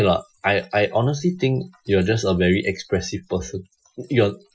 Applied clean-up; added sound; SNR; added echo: classical method Wiener filter.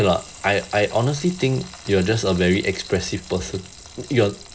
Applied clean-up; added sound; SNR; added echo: none; Frying (food); 18 dB; none.